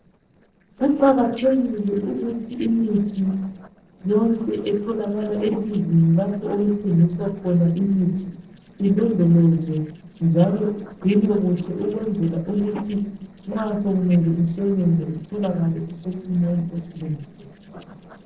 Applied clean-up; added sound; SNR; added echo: neural separator model SepFormer DNS4.